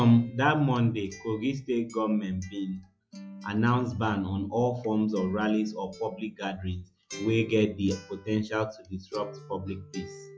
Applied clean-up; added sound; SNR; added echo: classical method log-MMSE.